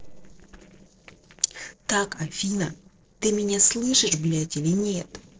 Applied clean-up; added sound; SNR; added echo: neural separator model SepFormer DNS4.